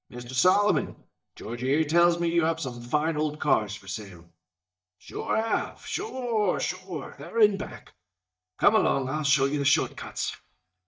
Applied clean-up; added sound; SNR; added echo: neural mask model DeepFilterNet 3.